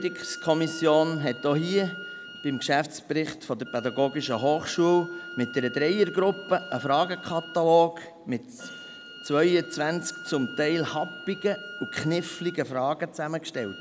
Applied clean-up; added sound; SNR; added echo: none; Wind instrument, woodwind instrument; 15 dB; none.